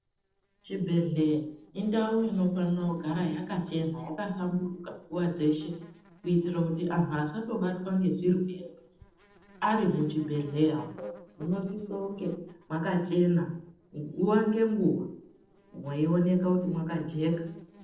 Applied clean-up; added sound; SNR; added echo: neural separator model SepFormer DNS4.